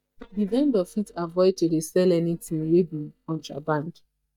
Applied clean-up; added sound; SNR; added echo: neural mask model DeepFilterNet 3.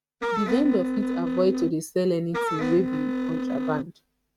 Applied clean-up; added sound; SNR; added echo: neural mask model RNNoise.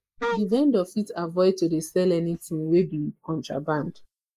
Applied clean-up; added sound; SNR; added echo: neural mask model Resemble Enhance denoiser.